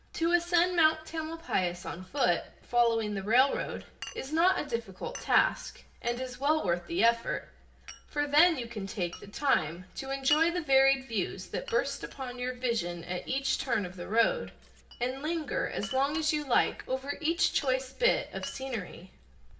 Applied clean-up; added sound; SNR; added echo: none; Glass; 18 dB; reverberation time 0.6 s.